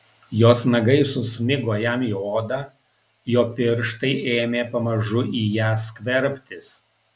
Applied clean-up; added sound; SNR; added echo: none; none; none; none.